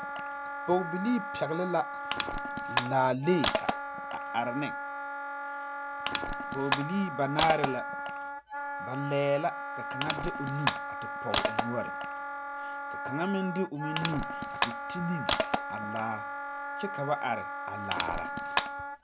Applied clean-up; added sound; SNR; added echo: none; Crushing + Wind instrument, woodwind instrument; 0 dB; none.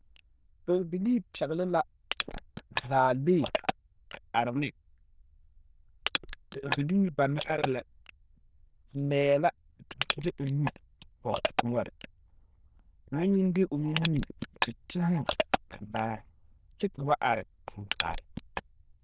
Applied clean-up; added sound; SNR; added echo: neural diffusion model UNIVERSE++.